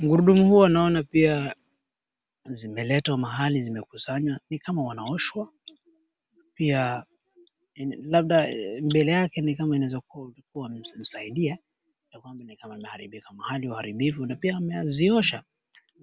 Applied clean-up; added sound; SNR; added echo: none; none; none; none.